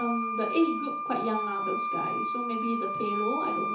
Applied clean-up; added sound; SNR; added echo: none; Wind instrument, woodwind instrument; 0 dB; reverberation time 0.6 s.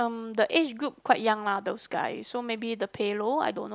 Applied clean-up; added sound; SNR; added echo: none; none; none; none.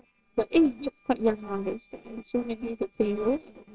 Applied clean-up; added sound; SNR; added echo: neural separator model SepFormer WHAMR!.